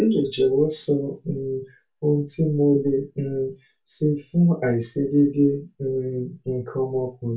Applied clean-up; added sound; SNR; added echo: none; none; none; reverberation time 0.2 s.